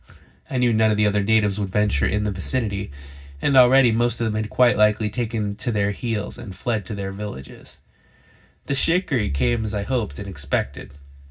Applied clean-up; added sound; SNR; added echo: none; Bowed string instrument; 12 dB; reverberation time 0.4 s.